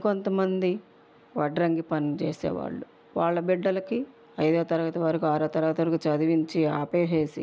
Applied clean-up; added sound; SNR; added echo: none; none; none; none.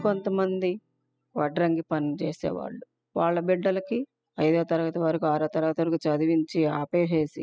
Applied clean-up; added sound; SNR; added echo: classical method spectral subtraction.